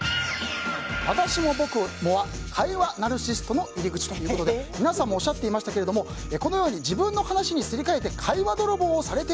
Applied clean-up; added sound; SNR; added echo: none; none; none; none.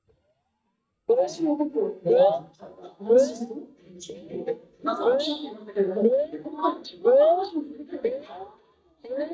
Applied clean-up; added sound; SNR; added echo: neural mask model DeepFilterNet 3.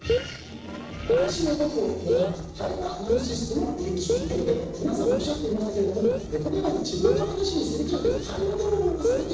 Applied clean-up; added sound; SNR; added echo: neural separator model SepFormer DNS4.